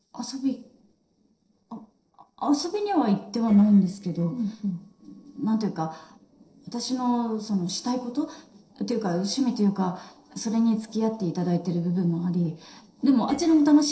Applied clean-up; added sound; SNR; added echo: neural separator model SepFormer DNS4.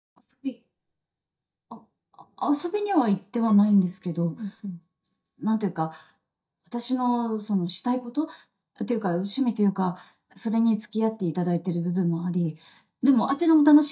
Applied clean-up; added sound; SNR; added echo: neural mask model DeepFilterNet 3.